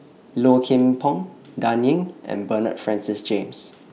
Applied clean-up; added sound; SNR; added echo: none; none; none; none.